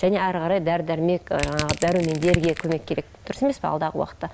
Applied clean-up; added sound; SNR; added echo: none; Crushing; 6 dB; none.